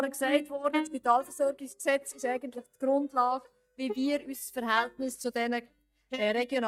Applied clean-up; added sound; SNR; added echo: neural mask model DeepFilterNet 3.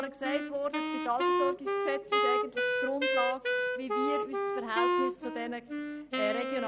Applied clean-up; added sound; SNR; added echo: none; Wind instrument, woodwind instrument; -4 dB; none.